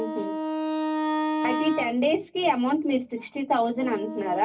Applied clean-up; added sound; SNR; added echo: none; Wind instrument, woodwind instrument; 4 dB; reverberation time 0.4 s.